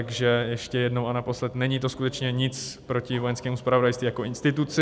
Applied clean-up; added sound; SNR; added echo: none; none; none; none.